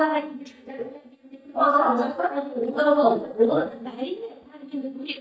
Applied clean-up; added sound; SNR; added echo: neural mask model DeepFilterNet 3.